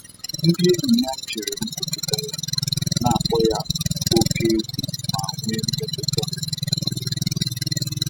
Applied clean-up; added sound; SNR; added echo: classical method spectral subtraction.